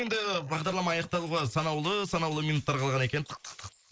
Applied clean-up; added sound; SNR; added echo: neural mask model Resemble Enhance denoiser.